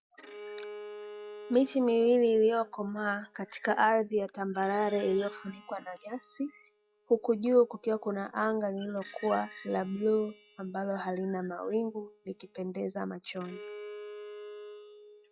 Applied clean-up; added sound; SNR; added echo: classical method log-MMSE.